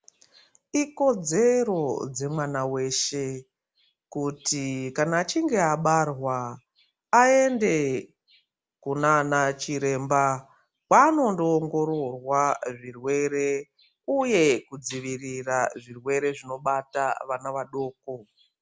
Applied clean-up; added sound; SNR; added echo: none; none; none; none.